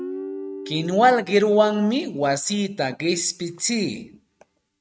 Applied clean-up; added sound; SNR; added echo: neural mask model RNNoise.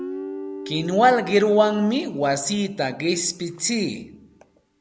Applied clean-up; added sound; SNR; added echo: none; Guitar; 15 dB; none.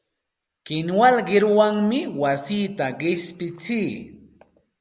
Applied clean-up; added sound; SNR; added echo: none; none; none; none.